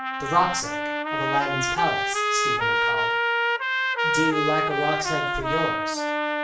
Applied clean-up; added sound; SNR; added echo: none; Trumpet; -4 dB; reverberation time 0.4 s.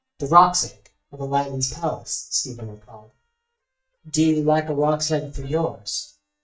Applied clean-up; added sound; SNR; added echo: neural mask model DeepFilterNet 3.